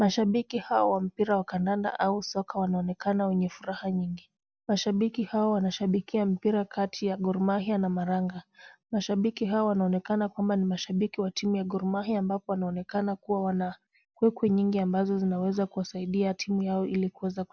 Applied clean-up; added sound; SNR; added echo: none; none; none; none.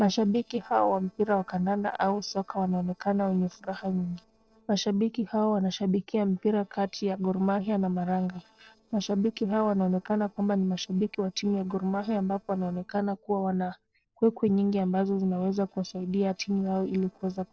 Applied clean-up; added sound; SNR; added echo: neural separator model SepFormer DNS4.